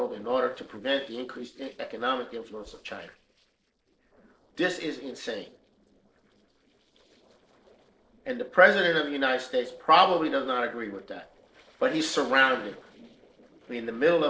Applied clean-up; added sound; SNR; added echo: neural separator model SepFormer DNS4.